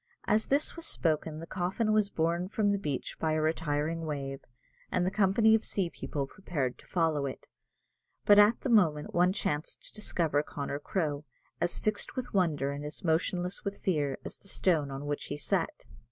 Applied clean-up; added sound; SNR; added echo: none; none; none; none.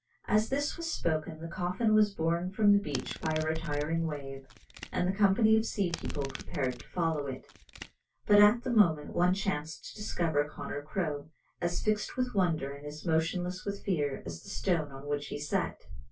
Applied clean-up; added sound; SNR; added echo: none; Domestic sounds, home sounds; 16 dB; reverberation time 0.1 s.